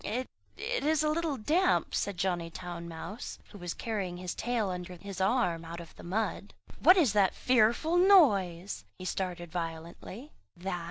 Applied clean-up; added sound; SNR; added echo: none; none; none; none.